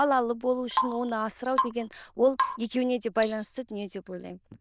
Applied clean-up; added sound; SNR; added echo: neural diffusion model UNIVERSE++.